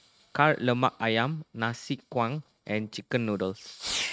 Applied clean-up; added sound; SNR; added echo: neural mask model RNNoise.